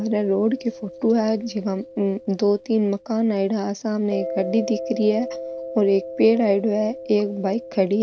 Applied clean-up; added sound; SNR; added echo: none; Mallet percussion; 12 dB; none.